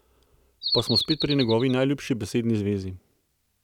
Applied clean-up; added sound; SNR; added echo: none; Bird vocalization, bird call, bird song; 2 dB; none.